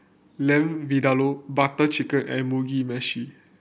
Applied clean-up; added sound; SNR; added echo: none; none; none; none.